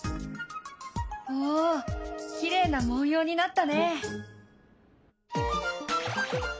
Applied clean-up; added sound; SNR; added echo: none; none; none; none.